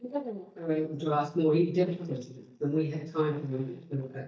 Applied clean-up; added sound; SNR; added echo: neural mask model DeepFilterNet 3.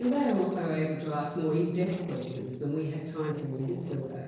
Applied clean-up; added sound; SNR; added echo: neural separator model SepFormer DNS4.